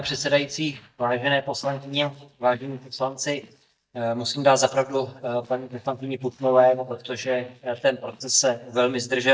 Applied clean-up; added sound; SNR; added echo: neural mask model DeepFilterNet 3.